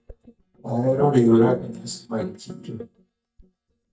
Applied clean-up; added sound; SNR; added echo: neural mask model DeepFilterNet 3.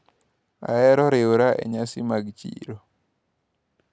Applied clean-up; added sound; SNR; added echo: none; none; none; none.